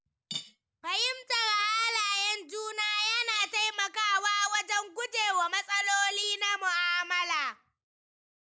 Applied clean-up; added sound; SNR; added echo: neural mask model Resemble Enhance denoiser.